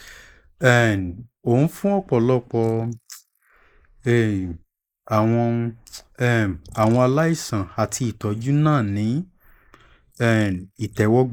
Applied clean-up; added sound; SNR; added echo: neural mask model Resemble Enhance denoiser.